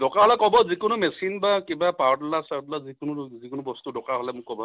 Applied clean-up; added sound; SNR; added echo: none; none; none; none.